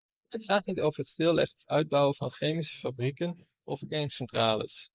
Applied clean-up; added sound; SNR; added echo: neural mask model Resemble Enhance denoiser.